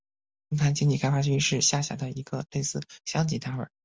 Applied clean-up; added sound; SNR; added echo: none; none; none; none.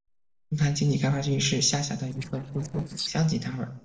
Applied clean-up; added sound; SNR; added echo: neural separator model SepFormer DNS4.